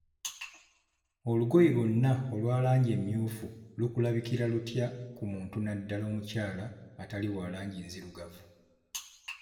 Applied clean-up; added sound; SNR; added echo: none; none; none; reverberation time 1.0 s.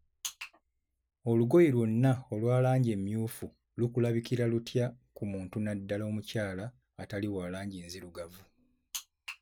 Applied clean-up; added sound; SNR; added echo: none; none; none; none.